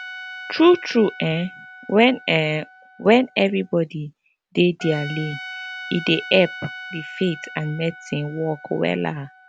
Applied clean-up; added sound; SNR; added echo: none; Trumpet; 16 dB; none.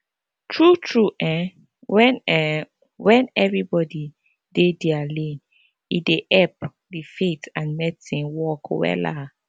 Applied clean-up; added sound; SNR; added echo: none; none; none; none.